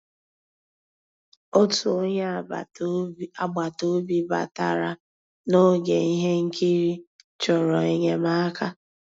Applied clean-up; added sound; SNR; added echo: none; none; none; none.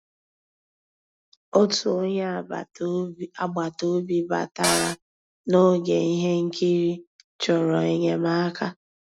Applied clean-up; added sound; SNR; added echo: none; Cupboard open or close; 1 dB; none.